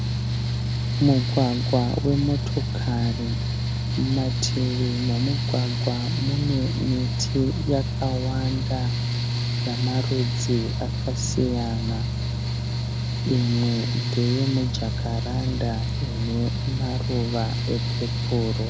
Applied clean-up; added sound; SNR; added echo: none; Mechanical fan; -2 dB; none.